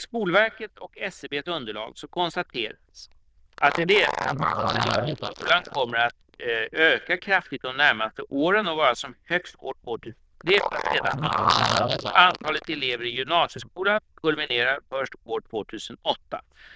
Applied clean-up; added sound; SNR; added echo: neural diffusion model UNIVERSE++.